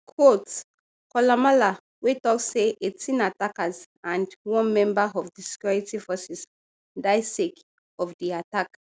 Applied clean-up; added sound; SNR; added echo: none; none; none; none.